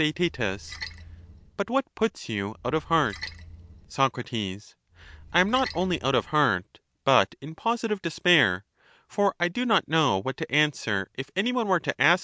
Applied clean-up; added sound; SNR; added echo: none; Splash, splatter; 17 dB; none.